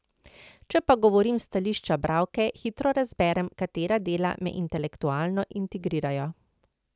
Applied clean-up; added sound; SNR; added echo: none; none; none; none.